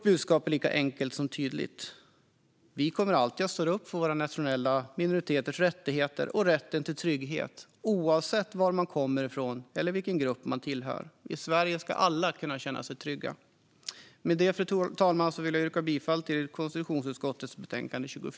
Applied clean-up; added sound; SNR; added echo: none; none; none; none.